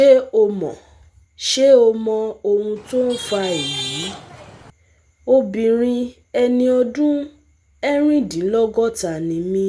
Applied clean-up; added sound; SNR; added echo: none; Traffic noise, roadway noise / Vehicle horn, car horn, honking; 11 dB; none.